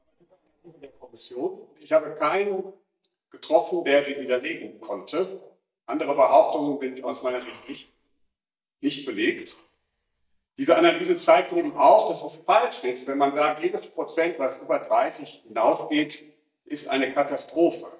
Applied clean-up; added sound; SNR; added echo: neural mask model DeepFilterNet 3.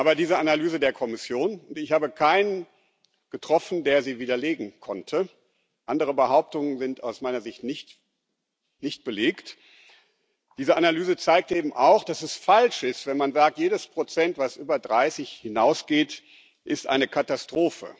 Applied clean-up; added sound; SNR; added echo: none; none; none; none.